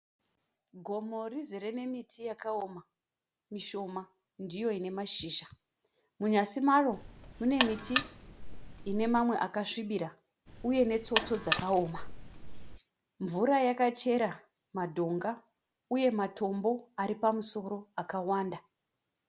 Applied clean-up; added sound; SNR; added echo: none; Alarm; -2 dB; none.